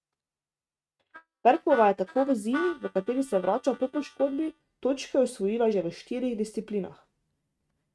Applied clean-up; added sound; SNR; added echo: neural mask model RNNoise.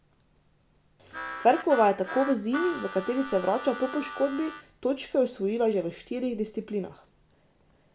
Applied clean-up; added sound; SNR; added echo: none; Harmonica; 10 dB; none.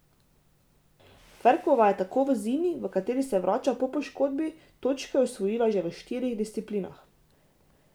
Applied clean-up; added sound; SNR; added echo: none; none; none; none.